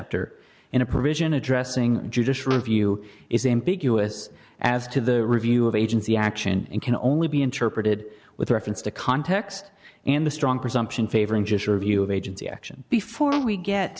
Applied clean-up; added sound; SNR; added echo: none; Fart; 18 dB; none.